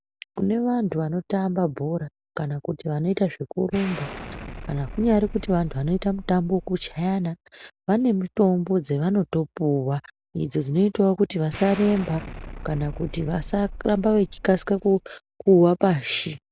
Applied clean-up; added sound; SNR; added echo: none; Explosion; 13 dB; none.